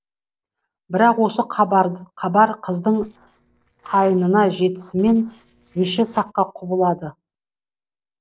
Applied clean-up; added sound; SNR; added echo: neural separator model SepFormer DNS4.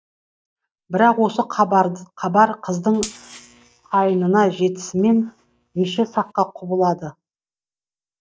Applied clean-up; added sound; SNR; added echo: neural mask model DeepFilterNet 3.